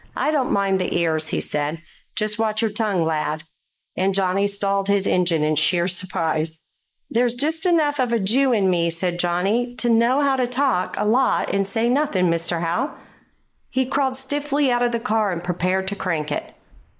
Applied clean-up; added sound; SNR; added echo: neural mask model Resemble Enhance denoiser.